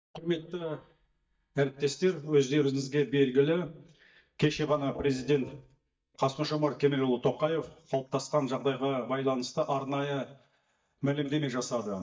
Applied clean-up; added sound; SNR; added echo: neural mask model DeepFilterNet 3.